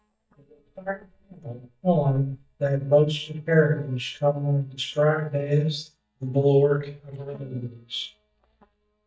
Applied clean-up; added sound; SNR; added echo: neural mask model DeepFilterNet 3.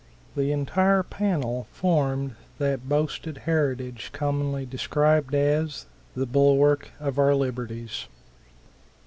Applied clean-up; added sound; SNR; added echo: none; none; none; none.